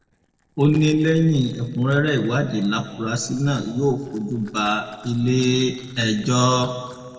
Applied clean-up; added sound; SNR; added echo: neural separator model SepFormer DNS4.